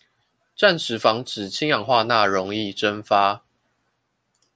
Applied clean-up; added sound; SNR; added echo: none; none; none; none.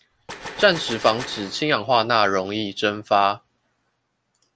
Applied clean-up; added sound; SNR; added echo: none; Gunshot, gunfire; 13 dB; none.